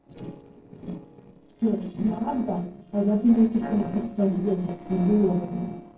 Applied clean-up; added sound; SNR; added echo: neural separator model SepFormer DNS4.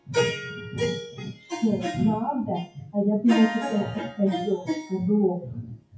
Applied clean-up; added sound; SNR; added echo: classical method WPE with log-MMSE.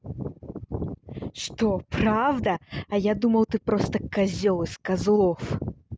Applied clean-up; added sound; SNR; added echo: none; none; none; none.